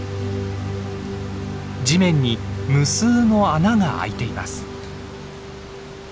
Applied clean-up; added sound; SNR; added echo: none; none; none; none.